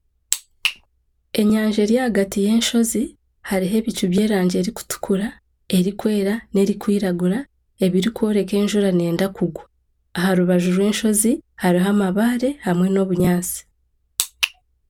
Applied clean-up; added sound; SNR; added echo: none; none; none; none.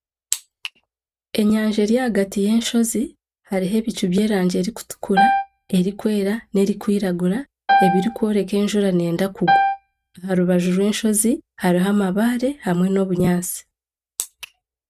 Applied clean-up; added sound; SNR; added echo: neural mask model RNNoise.